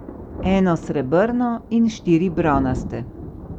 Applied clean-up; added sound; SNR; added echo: none; Thunder; 11 dB; none.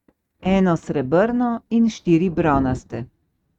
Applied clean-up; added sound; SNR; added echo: neural mask model RNNoise.